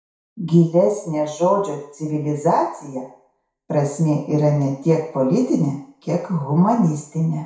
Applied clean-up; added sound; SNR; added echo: none; none; none; reverberation time 0.6 s.